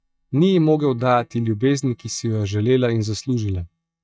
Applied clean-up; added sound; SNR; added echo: neural mask model DeepFilterNet 3.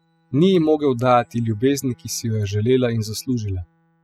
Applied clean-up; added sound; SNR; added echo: classical method spectral subtraction.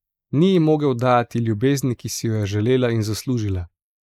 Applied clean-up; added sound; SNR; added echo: neural mask model Resemble Enhance denoiser.